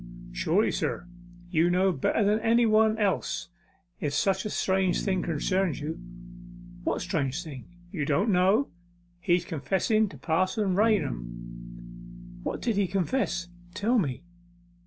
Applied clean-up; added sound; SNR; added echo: none; Bass guitar; 13 dB; none.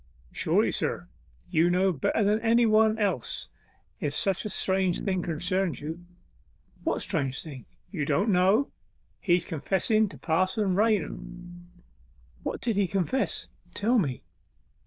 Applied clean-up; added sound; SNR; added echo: neural diffusion model UNIVERSE++.